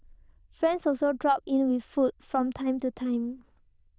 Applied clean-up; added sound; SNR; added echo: neural diffusion model UNIVERSE++.